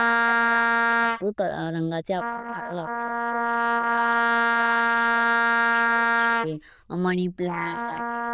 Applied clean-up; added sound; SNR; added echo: neural diffusion model UNIVERSE++.